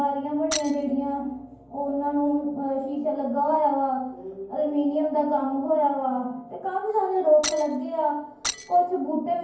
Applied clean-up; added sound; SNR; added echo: none; Shatter; 10 dB; reverberation time 0.9 s.